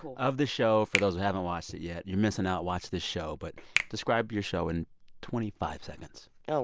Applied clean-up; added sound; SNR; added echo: none; Finger snapping; 8 dB; none.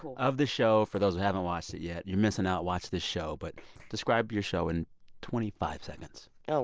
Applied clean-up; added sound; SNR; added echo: neural separator model SepFormer DNS4.